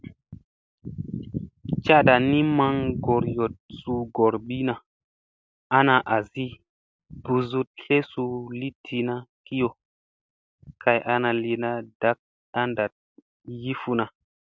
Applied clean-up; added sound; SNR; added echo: none; none; none; none.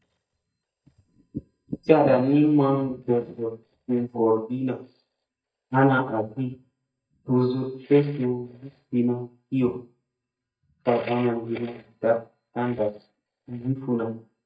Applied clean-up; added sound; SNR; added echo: neural mask model DeepFilterNet 3.